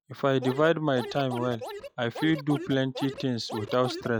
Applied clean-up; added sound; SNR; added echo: classical method log-MMSE.